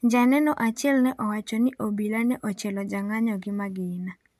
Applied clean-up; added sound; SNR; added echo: none; none; none; none.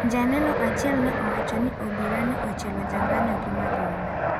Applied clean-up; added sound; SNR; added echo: none; Fixed-wing aircraft, airplane; -1 dB; none.